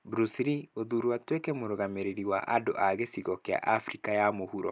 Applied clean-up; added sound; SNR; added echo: none; none; none; none.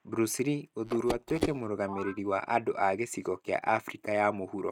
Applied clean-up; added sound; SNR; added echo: neural mask model RNNoise.